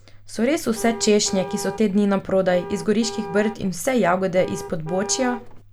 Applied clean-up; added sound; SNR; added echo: none; Car; 13 dB; none.